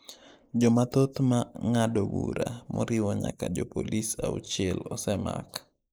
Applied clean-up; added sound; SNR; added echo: neural mask model Resemble Enhance denoiser.